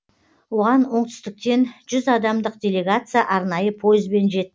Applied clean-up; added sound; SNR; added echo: none; none; none; none.